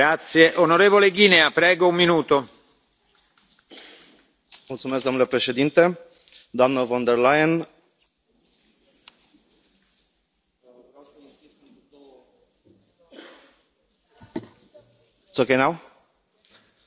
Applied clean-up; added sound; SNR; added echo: none; none; none; none.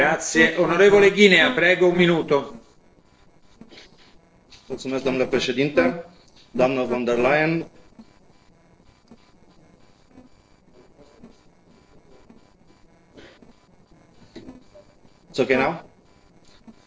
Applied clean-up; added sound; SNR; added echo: neural separator model SepFormer DNS4.